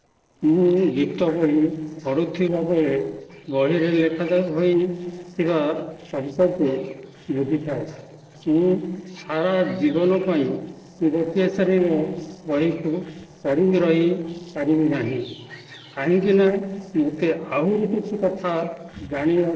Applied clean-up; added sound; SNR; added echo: neural separator model SepFormer DNS4.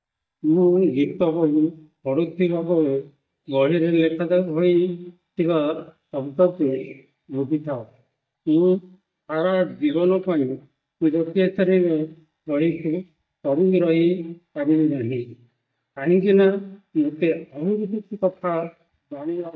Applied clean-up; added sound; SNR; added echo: neural mask model DeepFilterNet 3.